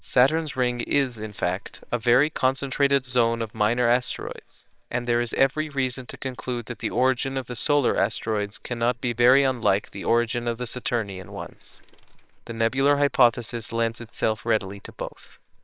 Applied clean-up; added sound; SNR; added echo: neural separator model SepFormer WHAMR!.